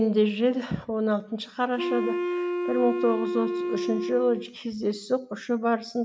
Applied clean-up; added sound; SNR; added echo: none; Wind instrument, woodwind instrument; 3 dB; none.